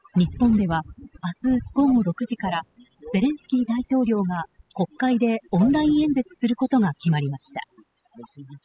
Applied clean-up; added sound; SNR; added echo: classical method spectral subtraction.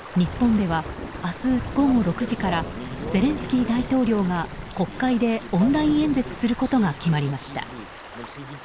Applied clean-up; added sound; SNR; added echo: none; Stream + Thunder; 11 dB; none.